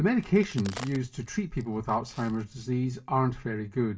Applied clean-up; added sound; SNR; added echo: none; Crack; 19 dB; reverberation time 0.2 s.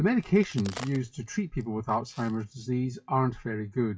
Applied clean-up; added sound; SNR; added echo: classical method WPE with log-MMSE.